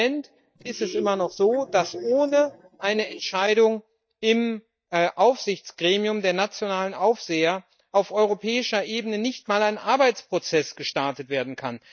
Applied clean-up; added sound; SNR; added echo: neural mask model DeepFilterNet 3.